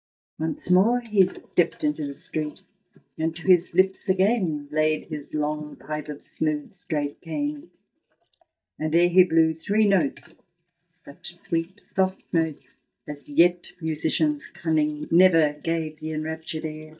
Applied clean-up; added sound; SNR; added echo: neural mask model DeepFilterNet 3.